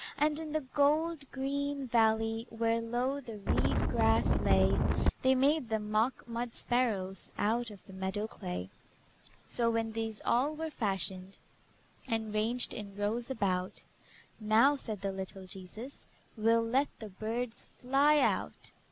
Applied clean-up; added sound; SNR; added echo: none; Wind; -4 dB; none.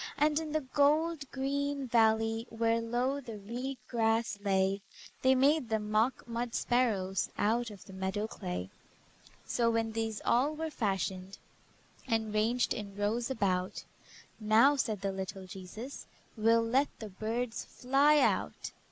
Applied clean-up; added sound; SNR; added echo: neural mask model Resemble Enhance denoiser.